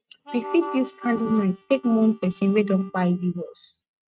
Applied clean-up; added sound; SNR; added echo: neural mask model RNNoise.